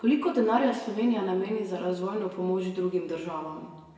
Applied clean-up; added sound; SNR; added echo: none; none; none; reverberation time 1.1 s.